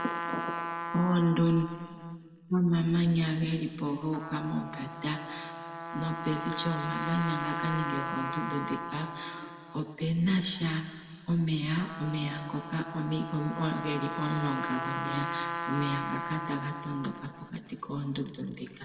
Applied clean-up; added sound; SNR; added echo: none; Trumpet; 7 dB; reverberation time 1.8 s.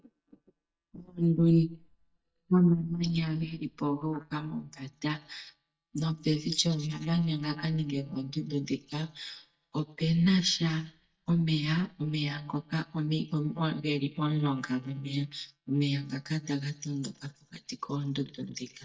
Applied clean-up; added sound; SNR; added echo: neural mask model DeepFilterNet 3.